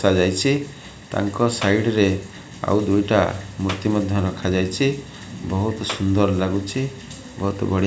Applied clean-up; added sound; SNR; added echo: none; Clapping; 13 dB; reverberation time 0.5 s.